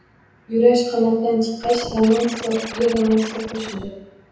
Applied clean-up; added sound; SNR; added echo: none; Scratching (performance technique); 13 dB; reverberation time 0.8 s.